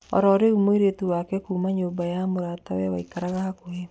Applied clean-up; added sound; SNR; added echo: none; none; none; none.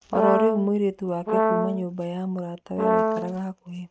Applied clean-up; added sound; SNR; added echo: neural mask model RNNoise.